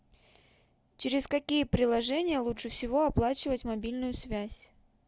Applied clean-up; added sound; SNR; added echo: none; none; none; none.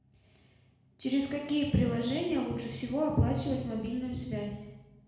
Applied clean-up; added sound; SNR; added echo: none; none; none; reverberation time 0.9 s.